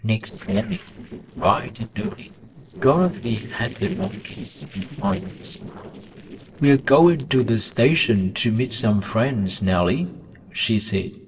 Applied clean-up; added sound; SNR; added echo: neural separator model SepFormer DNS4.